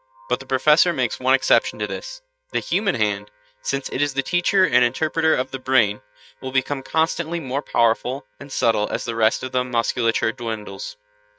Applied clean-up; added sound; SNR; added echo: neural mask model RNNoise.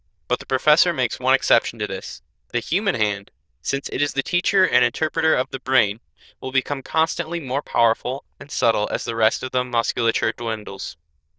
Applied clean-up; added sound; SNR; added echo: neural diffusion model UNIVERSE++.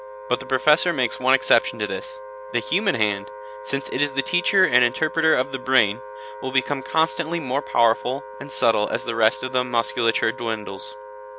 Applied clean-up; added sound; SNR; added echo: none; Wind instrument, woodwind instrument; 13 dB; none.